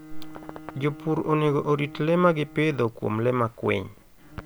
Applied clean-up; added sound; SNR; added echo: none; Bowed string instrument; 19 dB; none.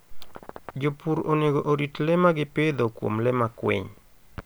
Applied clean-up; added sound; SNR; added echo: none; none; none; none.